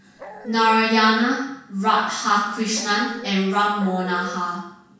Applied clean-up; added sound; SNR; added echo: none; Dog; 17 dB; reverberation time 0.6 s.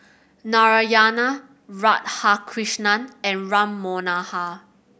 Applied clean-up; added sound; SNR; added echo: none; none; none; none.